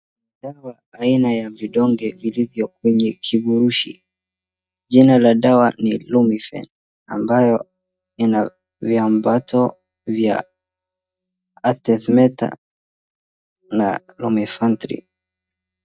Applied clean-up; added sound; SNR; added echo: neural mask model DeepFilterNet 3.